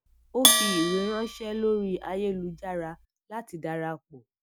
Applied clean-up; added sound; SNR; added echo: none; Bell; -2 dB; none.